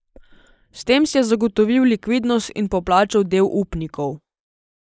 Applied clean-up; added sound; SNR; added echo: neural mask model Resemble Enhance denoiser.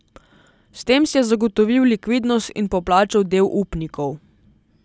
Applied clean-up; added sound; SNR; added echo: none; none; none; none.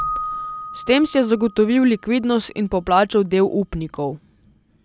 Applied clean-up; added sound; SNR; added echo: none; Keyboard (musical); 14 dB; none.